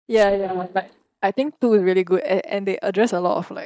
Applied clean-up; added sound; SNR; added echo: neural mask model DeepFilterNet 3.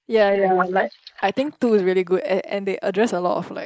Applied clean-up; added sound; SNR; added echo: neural mask model Resemble Enhance denoiser.